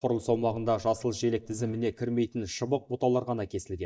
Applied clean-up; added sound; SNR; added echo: neural mask model DeepFilterNet 3.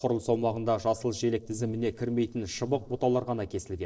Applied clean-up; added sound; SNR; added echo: neural separator model SepFormer DNS4.